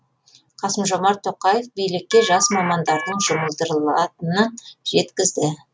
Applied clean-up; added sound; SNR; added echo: none; Telephone; 7 dB; none.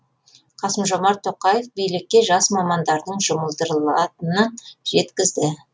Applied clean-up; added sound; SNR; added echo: none; none; none; none.